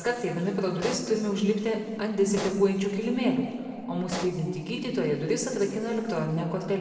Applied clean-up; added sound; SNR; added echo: none; Explosion; 13 dB; reverberation time 2.2 s.